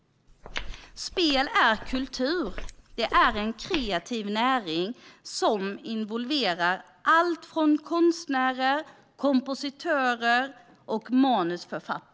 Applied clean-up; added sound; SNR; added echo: none; Walk, footsteps; 11 dB; none.